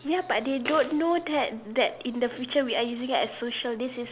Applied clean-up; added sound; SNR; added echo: none; Fart; 16 dB; none.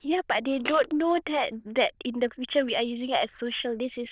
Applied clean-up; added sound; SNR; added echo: neural diffusion model UNIVERSE++.